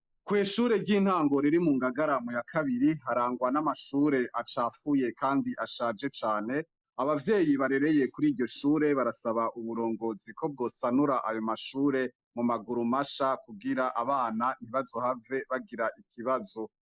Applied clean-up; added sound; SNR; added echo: neural mask model Resemble Enhance denoiser.